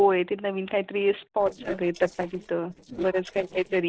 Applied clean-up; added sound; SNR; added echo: neural separator model SepFormer DNS4.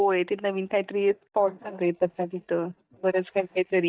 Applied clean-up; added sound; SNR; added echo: neural mask model DeepFilterNet 3.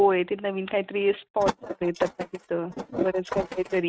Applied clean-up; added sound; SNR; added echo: neural mask model RNNoise.